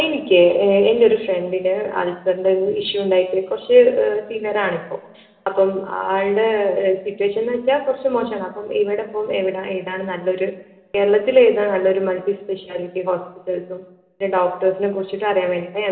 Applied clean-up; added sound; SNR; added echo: none; none; none; reverberation time 2.1 s.